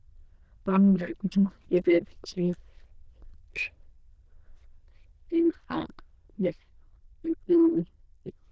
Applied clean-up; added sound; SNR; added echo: neural diffusion model UNIVERSE++.